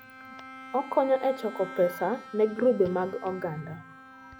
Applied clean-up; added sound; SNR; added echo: none; Bowed string instrument; 16 dB; none.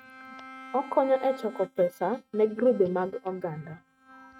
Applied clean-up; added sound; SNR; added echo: neural mask model RNNoise.